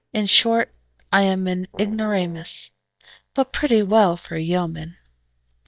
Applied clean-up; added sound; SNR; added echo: neural mask model DeepFilterNet 3.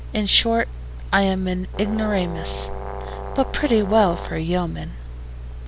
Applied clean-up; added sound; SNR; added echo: none; Brass instrument; 13 dB; none.